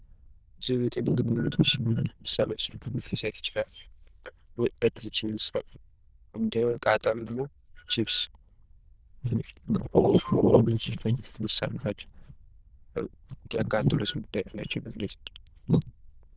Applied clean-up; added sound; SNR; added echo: neural diffusion model UNIVERSE++.